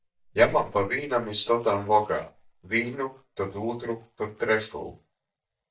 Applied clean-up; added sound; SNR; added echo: neural mask model DeepFilterNet 3.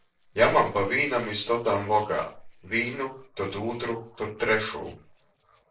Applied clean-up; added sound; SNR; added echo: neural separator model SepFormer DNS4.